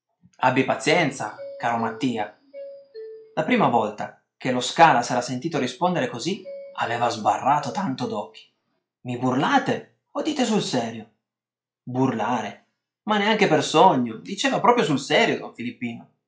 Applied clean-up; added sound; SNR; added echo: classical method log-MMSE.